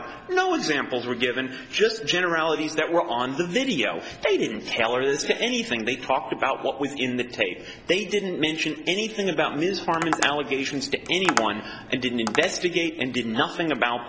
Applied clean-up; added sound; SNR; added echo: none; Tap; 7 dB; none.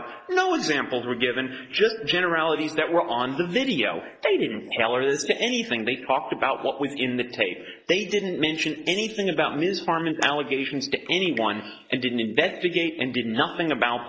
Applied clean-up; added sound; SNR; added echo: neural mask model Resemble Enhance denoiser.